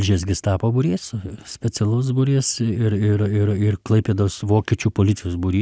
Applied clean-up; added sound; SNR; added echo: none; none; none; none.